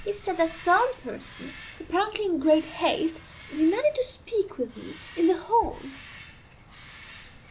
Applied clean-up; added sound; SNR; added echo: none; Bird vocalization, bird call, bird song; 18 dB; none.